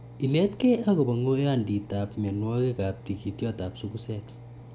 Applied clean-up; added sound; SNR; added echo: none; Engine; 17 dB; reverberation time 0.4 s.